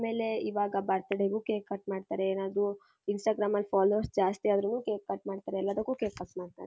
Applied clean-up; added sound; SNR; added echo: none; none; none; none.